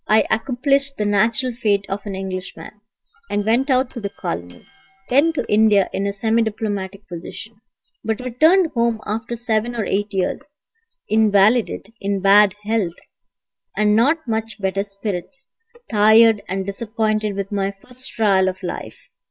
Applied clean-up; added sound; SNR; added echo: neural separator model SepFormer WHAM!.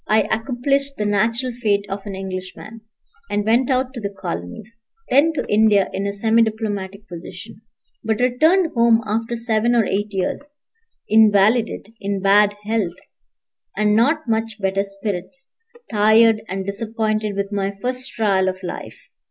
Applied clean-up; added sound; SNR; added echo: none; none; none; none.